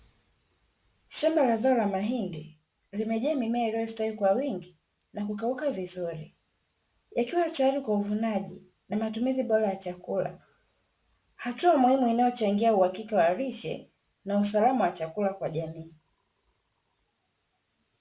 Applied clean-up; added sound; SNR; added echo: none; none; none; none.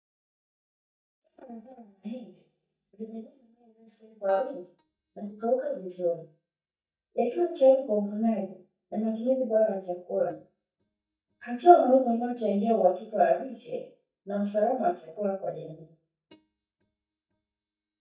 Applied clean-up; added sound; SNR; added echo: neural mask model DeepFilterNet 3.